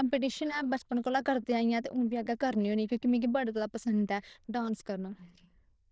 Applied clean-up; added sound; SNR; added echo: neural diffusion model UNIVERSE++.